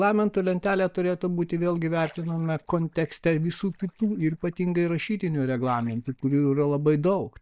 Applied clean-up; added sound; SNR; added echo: neural mask model DeepFilterNet 3.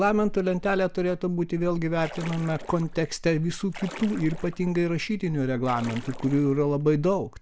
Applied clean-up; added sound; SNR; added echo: none; Splash, splatter; 18 dB; none.